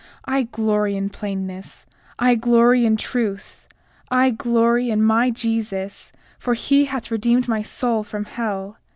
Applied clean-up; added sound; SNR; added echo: none; none; none; none.